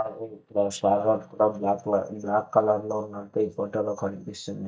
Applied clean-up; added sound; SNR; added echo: neural mask model DeepFilterNet 3.